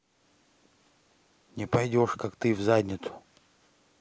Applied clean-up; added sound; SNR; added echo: none; none; none; none.